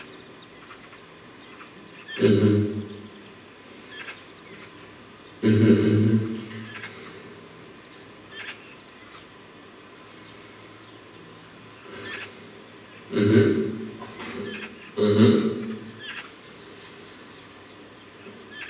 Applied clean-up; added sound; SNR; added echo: none; Bird; 18 dB; reverberation time 1.2 s.